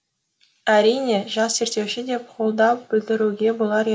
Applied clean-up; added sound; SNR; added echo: none; none; none; none.